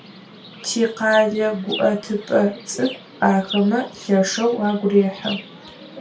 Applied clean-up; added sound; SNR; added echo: none; Chirp, tweet; 16 dB; reverberation time 0.2 s.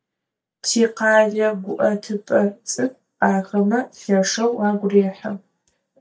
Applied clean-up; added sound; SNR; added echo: neural mask model DeepFilterNet 3.